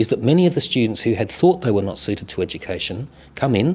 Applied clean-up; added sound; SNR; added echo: none; none; none; none.